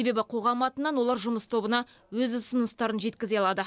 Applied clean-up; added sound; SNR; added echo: none; none; none; none.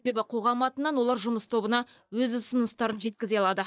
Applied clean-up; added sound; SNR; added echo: neural mask model DeepFilterNet 3.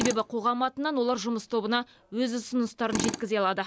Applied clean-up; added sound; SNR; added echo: none; Tools; 10 dB; none.